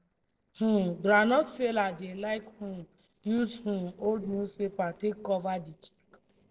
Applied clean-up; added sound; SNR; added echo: neural separator model SepFormer DNS4.